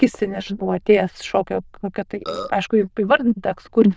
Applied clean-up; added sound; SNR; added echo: neural diffusion model UNIVERSE++.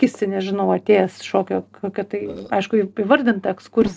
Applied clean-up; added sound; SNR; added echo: neural separator model SepFormer DNS4.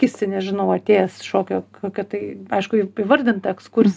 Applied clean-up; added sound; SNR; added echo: none; none; none; none.